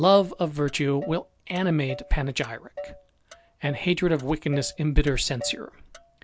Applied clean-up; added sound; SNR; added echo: none; Motor vehicle (road); 17 dB; none.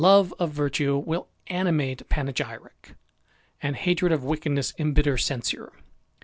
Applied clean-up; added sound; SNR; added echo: none; none; none; none.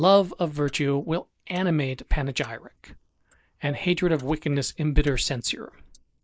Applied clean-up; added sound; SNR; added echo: neural mask model Resemble Enhance denoiser.